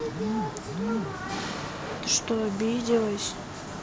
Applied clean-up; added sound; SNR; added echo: none; none; none; none.